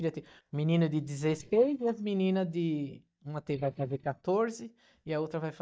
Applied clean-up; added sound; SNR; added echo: neural mask model DeepFilterNet 3.